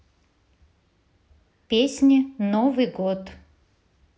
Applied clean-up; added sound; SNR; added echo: none; none; none; none.